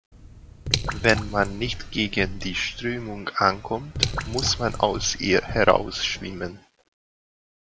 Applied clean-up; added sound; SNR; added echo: none; Drip / Water; 6 dB; none.